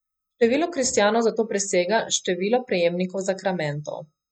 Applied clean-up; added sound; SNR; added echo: neural mask model DeepFilterNet 3.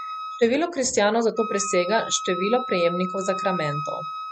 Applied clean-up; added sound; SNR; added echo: none; Wind instrument, woodwind instrument; 8 dB; none.